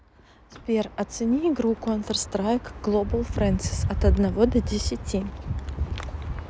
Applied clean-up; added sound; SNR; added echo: none; none; none; none.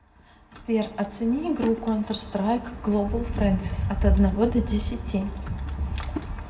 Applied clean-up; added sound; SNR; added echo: none; Drawer open or close / Wood; 20 dB; reverberation time 0.7 s.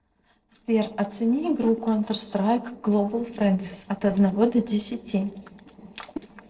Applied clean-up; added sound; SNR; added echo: neural separator model SepFormer DNS4.